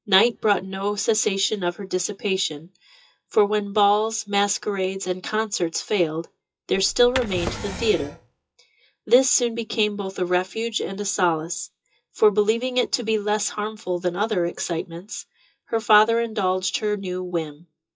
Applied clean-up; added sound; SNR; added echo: classical method WPE with log-MMSE.